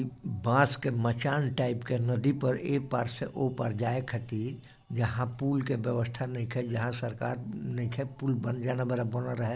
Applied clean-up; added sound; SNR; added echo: none; none; none; none.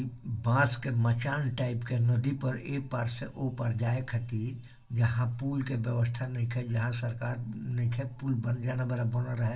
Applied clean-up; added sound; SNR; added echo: none; none; none; reverberation time 0.2 s.